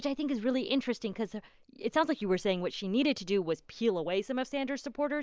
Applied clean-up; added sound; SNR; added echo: none; none; none; none.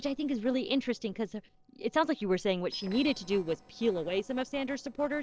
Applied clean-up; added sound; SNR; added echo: neural separator model SepFormer DNS4.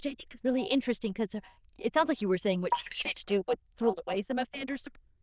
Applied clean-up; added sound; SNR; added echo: neural diffusion model UNIVERSE++.